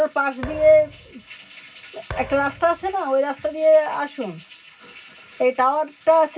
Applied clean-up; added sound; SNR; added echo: none; Thump, thud; 16 dB; reverberation time 0.4 s.